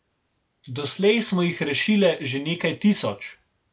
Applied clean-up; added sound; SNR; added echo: none; none; none; none.